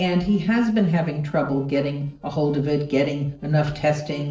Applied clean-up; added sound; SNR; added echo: neural separator model SepFormer DNS4.